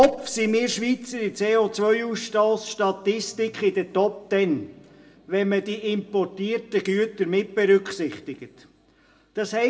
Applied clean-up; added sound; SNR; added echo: none; none; none; reverberation time 0.6 s.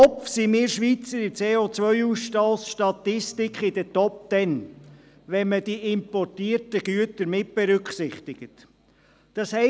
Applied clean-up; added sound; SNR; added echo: none; none; none; none.